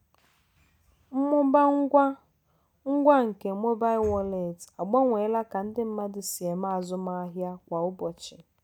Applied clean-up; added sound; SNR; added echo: none; none; none; none.